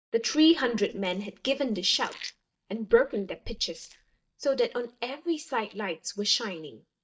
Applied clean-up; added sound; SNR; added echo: neural mask model DeepFilterNet 3.